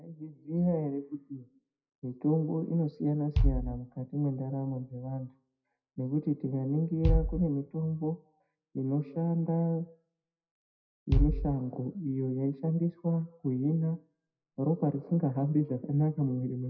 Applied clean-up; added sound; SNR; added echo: classical method WPE with log-MMSE.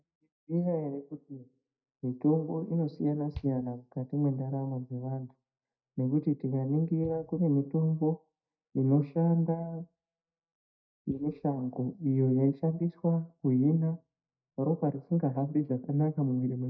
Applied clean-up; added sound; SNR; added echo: neural mask model DeepFilterNet 3.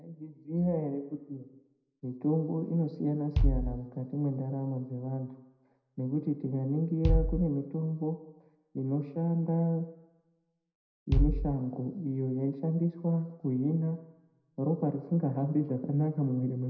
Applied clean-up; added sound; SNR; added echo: none; Bass drum; 1 dB; reverberation time 0.7 s.